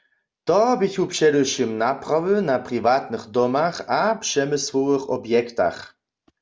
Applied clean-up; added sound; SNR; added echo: none; none; none; none.